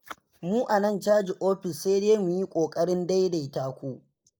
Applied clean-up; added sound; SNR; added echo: neural mask model Resemble Enhance denoiser.